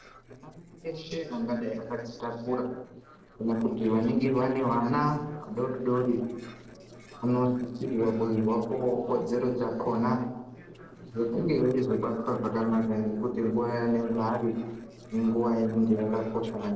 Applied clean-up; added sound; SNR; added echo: neural separator model SepFormer DNS4.